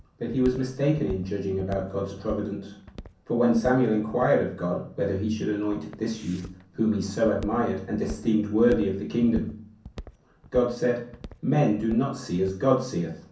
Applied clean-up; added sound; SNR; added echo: none; Walk, footsteps; 18 dB; reverberation time 0.6 s.